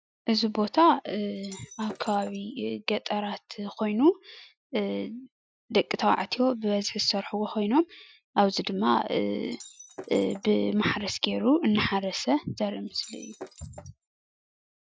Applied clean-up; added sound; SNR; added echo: classical method Wiener filter.